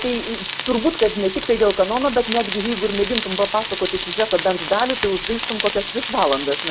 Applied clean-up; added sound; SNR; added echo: none; Frying (food); 7 dB; none.